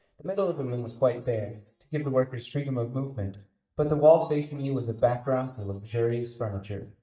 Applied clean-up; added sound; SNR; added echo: neural mask model DeepFilterNet 3.